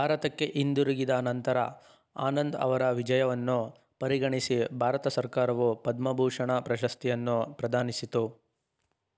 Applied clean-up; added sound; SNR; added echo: none; none; none; none.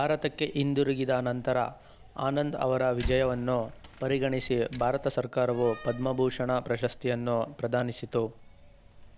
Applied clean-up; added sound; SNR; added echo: none; Slam; 16 dB; none.